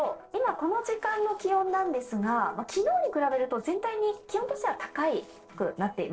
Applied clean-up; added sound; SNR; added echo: neural separator model SepFormer DNS4.